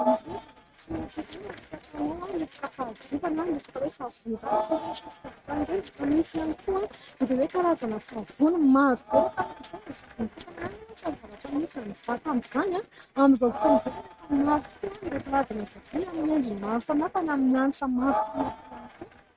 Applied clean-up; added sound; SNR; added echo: neural mask model RNNoise.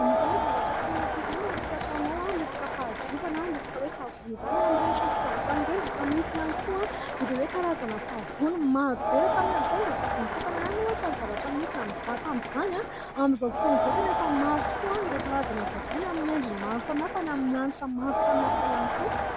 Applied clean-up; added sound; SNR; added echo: none; Crowd; -1 dB; none.